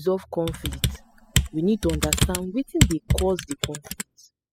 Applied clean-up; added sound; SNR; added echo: classical method spectral subtraction.